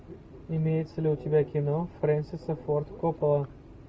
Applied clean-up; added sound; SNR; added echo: none; none; none; none.